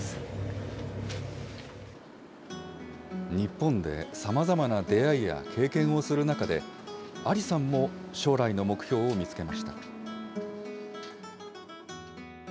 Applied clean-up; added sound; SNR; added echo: none; none; none; none.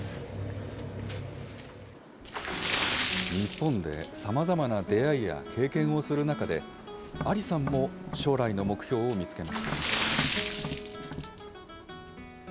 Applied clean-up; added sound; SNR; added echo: none; Splash, splatter + Tap; 4 dB; none.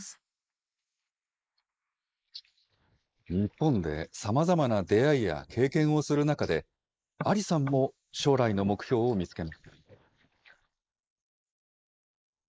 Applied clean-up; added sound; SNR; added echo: neural mask model Resemble Enhance denoiser.